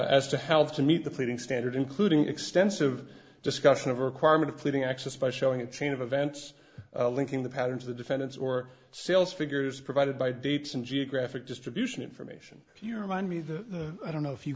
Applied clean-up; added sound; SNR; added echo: none; none; none; none.